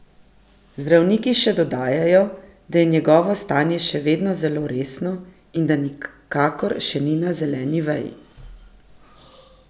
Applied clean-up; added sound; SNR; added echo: none; none; none; none.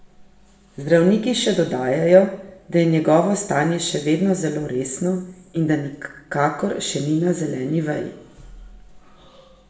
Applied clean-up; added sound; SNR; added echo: none; none; none; reverberation time 0.8 s.